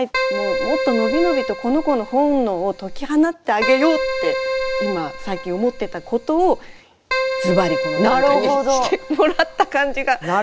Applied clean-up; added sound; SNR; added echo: none; Keyboard (musical); 4 dB; none.